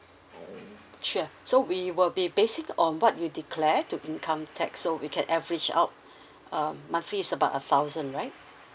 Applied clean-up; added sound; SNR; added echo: none; none; none; none.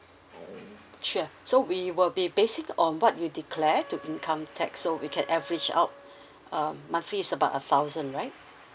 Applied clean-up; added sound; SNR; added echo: none; Wind instrument, woodwind instrument; 20 dB; none.